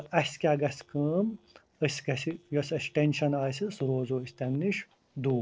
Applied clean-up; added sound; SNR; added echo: neural separator model SepFormer DNS4.